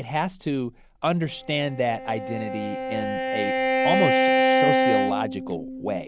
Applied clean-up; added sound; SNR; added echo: none; Bowed string instrument; -3 dB; none.